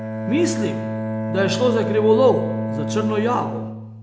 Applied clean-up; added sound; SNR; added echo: none; Bowed string instrument; 4 dB; none.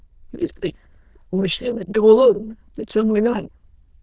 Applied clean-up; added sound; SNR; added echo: neural diffusion model UNIVERSE++.